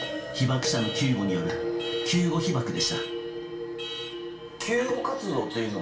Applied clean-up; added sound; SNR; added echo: none; Alarm; 14 dB; reverberation time 0.3 s.